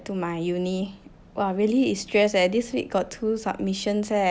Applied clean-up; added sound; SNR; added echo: none; none; none; none.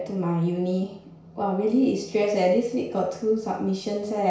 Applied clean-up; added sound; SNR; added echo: none; none; none; reverberation time 0.6 s.